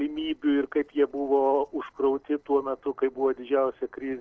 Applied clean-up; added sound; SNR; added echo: neural separator model SepFormer DNS4.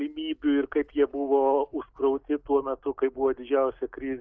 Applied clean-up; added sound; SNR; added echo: neural mask model DeepFilterNet 3.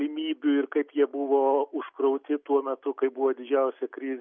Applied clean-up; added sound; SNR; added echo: none; none; none; none.